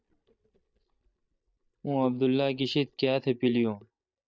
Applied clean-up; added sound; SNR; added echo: neural mask model DeepFilterNet 3.